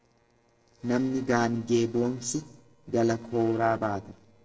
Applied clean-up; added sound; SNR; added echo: neural separator model SepFormer DNS4.